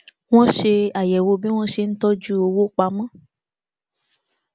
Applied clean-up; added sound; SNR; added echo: none; none; none; none.